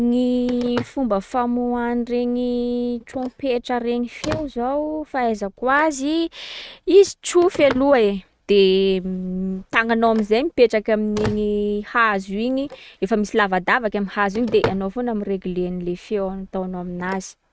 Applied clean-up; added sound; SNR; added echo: neural mask model RNNoise.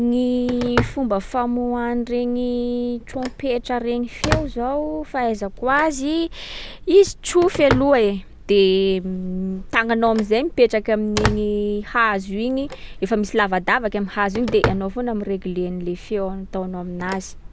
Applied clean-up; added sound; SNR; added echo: none; Telephone; 10 dB; none.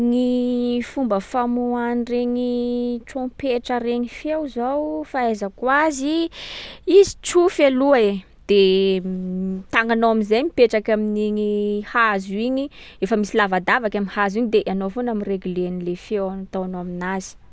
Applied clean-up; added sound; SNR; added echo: none; none; none; none.